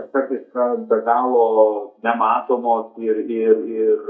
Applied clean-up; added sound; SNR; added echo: neural mask model DeepFilterNet 3.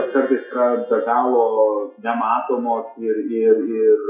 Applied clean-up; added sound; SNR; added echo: classical method WPE with log-MMSE.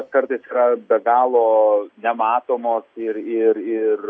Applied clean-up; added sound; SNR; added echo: none; none; none; none.